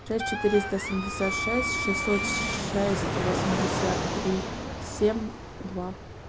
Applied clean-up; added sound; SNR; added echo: none; Wind instrument, woodwind instrument + Fixed-wing aircraft, airplane; 1 dB; none.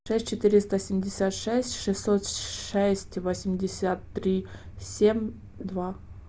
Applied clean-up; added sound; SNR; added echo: none; none; none; none.